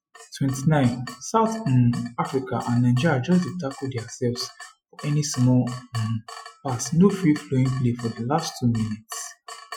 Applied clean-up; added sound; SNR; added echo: classical method Wiener filter.